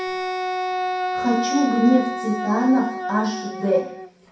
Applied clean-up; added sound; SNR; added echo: none; Wind instrument, woodwind instrument; 4 dB; reverberation time 0.6 s.